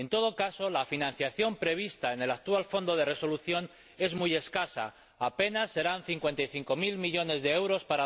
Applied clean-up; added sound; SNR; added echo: none; none; none; none.